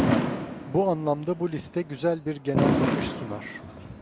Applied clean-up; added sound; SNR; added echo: none; Fireworks; -1 dB; none.